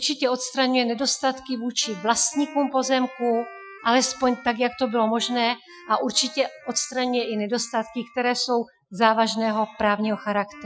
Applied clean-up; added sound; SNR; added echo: classical method Wiener filter.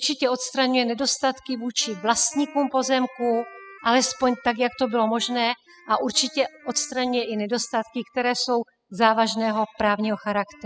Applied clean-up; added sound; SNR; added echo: classical method spectral subtraction.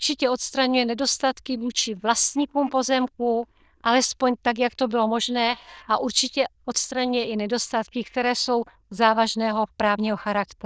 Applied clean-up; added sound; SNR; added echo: neural diffusion model UNIVERSE++.